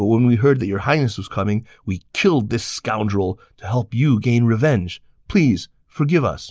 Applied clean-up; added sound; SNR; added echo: none; none; none; none.